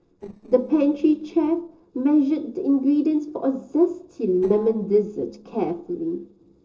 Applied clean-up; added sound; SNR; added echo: neural separator model SepFormer DNS4.